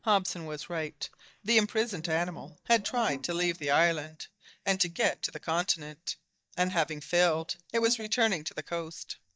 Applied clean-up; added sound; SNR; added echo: neural mask model DeepFilterNet 3.